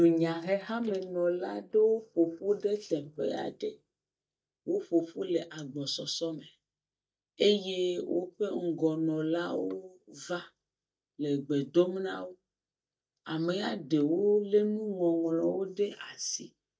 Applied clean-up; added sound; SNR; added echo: neural mask model DeepFilterNet 3.